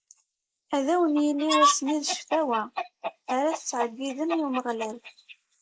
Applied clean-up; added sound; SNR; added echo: neural mask model Resemble Enhance denoiser.